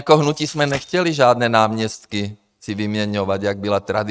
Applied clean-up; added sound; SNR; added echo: neural mask model RNNoise.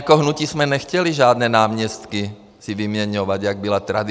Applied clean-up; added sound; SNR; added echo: none; none; none; none.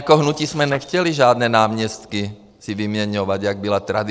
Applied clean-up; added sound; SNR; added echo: neural separator model SepFormer DNS4.